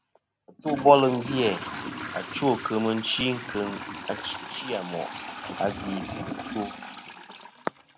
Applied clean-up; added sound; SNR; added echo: none; Trickle, dribble / Toilet flush; 10 dB; none.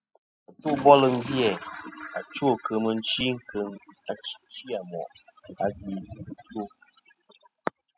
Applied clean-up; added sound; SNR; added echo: classical method spectral subtraction.